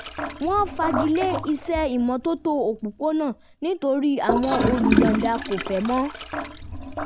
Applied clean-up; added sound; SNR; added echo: none; Toilet flush / Gurgling; 4 dB; none.